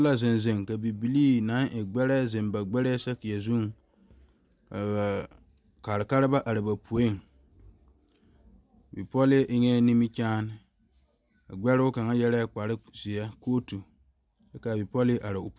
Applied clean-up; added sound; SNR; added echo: none; none; none; none.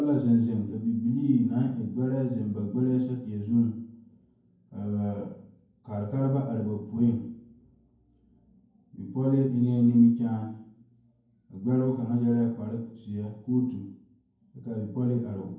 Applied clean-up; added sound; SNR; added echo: none; none; none; reverberation time 0.9 s.